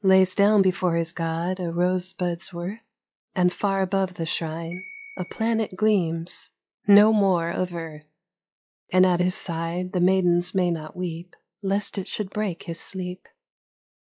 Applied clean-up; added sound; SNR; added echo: classical method log-MMSE.